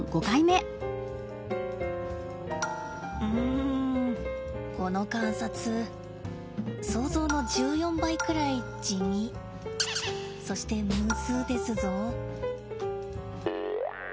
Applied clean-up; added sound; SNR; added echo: none; Snare drum; 15 dB; none.